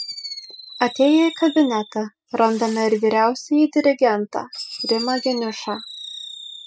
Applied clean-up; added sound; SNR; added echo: classical method spectral subtraction.